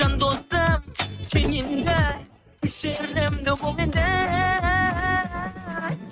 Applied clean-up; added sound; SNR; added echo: neural mask model RNNoise.